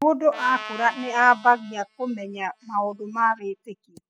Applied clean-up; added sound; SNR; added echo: classical method spectral subtraction.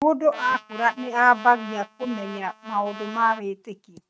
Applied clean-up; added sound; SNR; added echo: neural mask model RNNoise.